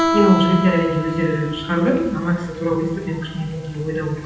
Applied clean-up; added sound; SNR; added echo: none; Guitar; 7 dB; reverberation time 0.9 s.